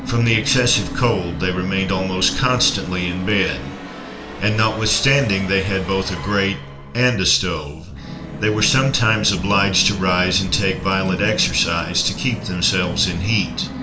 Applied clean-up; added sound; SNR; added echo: none; Musical instrument; 10 dB; reverberation time 0.5 s.